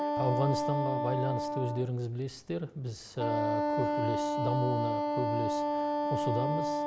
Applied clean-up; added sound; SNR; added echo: none; Wind instrument, woodwind instrument; -2 dB; none.